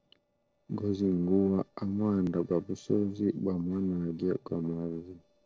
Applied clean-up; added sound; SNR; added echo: neural separator model SepFormer DNS4.